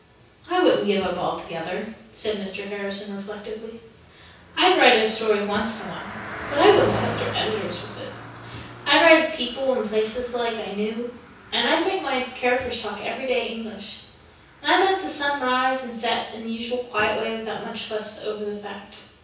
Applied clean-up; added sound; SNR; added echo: none; Car passing by; 15 dB; reverberation time 0.6 s.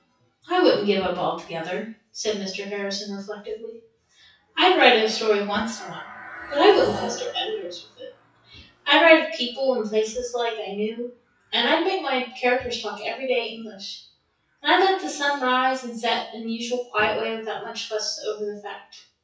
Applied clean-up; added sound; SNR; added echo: classical method WPE with log-MMSE.